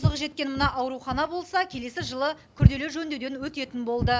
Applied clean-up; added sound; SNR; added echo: none; Walk, footsteps; -1 dB; none.